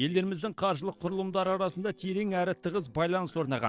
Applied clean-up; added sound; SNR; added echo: neural separator model SepFormer DNS4.